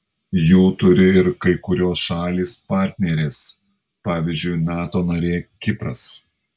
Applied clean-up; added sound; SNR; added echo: none; none; none; none.